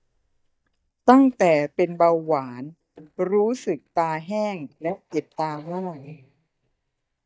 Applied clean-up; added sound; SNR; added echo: neural mask model DeepFilterNet 3.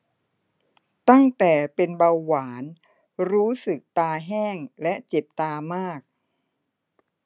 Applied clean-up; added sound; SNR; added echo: none; none; none; none.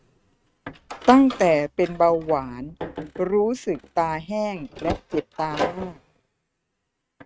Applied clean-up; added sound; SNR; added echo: neural mask model RNNoise.